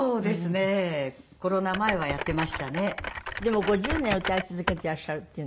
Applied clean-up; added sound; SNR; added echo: none; Typing; 6 dB; none.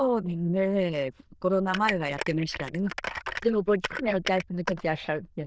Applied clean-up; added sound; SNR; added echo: neural diffusion model UNIVERSE++.